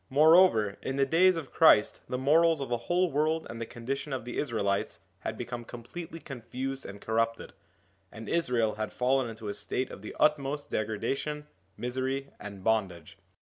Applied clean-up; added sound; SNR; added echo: none; none; none; none.